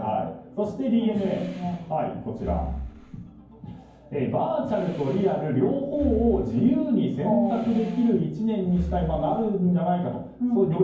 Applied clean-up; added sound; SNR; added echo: none; Breathing; 13 dB; reverberation time 0.9 s.